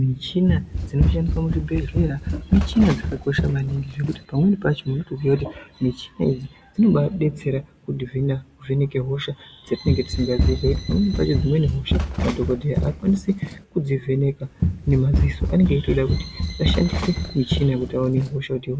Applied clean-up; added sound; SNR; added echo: none; Run; 2 dB; none.